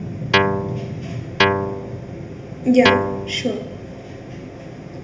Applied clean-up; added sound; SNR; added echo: none; Guitar; -3 dB; reverberation time 0.8 s.